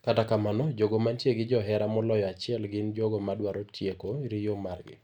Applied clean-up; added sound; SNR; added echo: none; none; none; none.